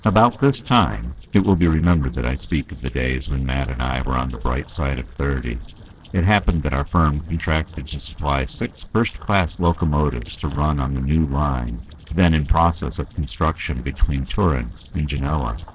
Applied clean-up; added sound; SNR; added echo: neural separator model SepFormer DNS4.